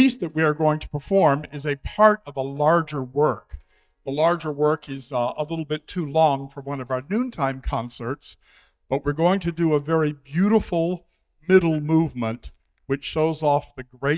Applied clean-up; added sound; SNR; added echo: neural mask model DeepFilterNet 3.